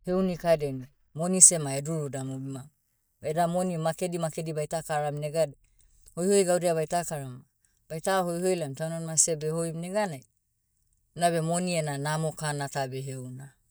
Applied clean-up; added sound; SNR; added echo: neural mask model DeepFilterNet 3.